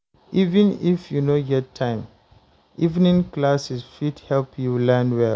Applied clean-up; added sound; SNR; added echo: none; none; none; none.